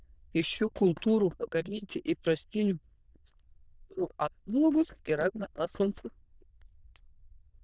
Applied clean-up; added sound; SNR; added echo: neural diffusion model UNIVERSE++.